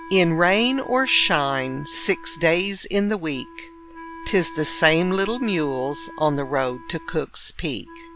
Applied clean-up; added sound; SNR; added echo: none; Wind instrument, woodwind instrument; 17 dB; none.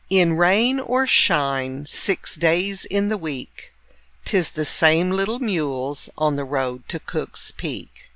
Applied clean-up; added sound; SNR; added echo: none; none; none; none.